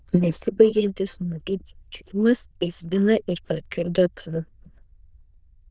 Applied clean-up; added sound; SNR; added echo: neural diffusion model UNIVERSE++.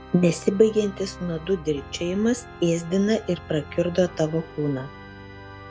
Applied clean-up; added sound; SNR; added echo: none; Organ; 16 dB; none.